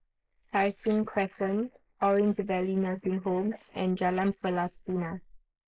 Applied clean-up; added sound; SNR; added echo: neural mask model Resemble Enhance denoiser.